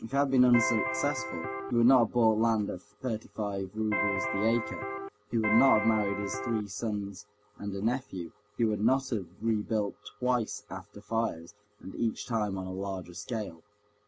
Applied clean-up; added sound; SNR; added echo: none; Electric guitar; 3 dB; none.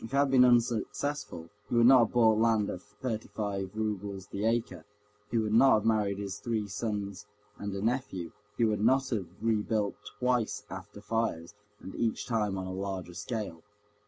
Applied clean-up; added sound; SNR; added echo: none; none; none; none.